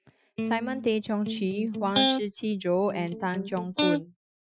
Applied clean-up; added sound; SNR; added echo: classical method Wiener filter.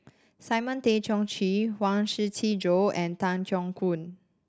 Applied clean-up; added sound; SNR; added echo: none; none; none; none.